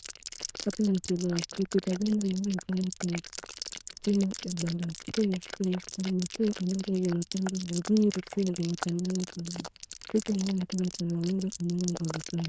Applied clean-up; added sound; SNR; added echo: neural diffusion model UNIVERSE++.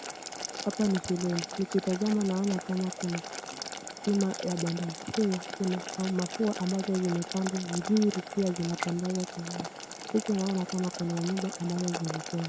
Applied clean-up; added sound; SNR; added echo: none; Boiling; 9 dB; none.